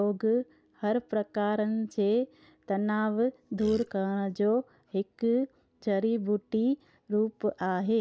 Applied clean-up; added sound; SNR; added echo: none; Burping, eructation; 15 dB; none.